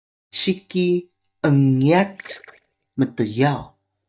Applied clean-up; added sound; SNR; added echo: neural mask model DeepFilterNet 3.